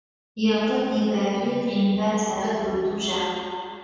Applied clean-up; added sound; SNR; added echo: none; none; none; reverberation time 2.1 s.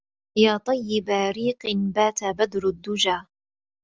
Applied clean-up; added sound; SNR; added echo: none; none; none; none.